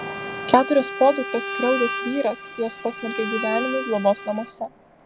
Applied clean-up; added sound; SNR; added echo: none; Bowed string instrument; 8 dB; none.